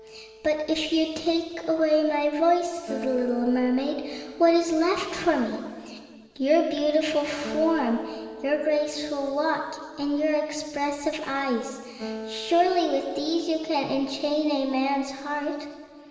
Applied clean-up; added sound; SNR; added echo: none; Acoustic guitar; 17 dB; reverberation time 2.1 s.